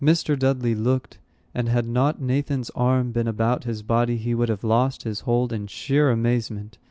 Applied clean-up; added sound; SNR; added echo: none; none; none; none.